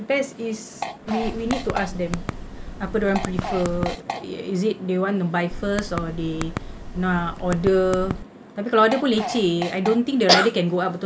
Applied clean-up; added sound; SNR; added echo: none; Fart + Typing; 8 dB; none.